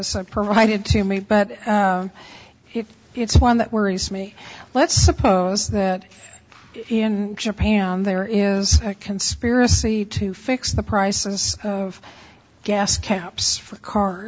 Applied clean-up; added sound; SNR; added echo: none; none; none; none.